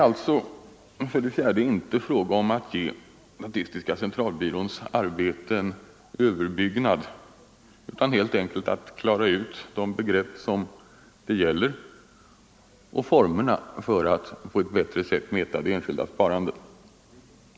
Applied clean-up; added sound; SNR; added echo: none; none; none; none.